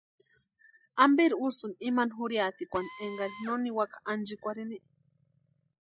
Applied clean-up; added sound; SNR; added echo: classical method log-MMSE.